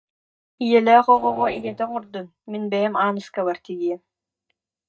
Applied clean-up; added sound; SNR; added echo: neural mask model DeepFilterNet 3.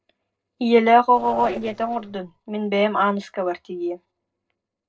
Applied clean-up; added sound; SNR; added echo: neural separator model SepFormer DNS4.